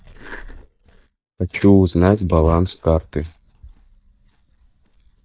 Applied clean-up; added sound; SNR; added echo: neural mask model DeepFilterNet 3.